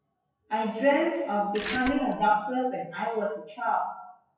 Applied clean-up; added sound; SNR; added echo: classical method WPE with log-MMSE.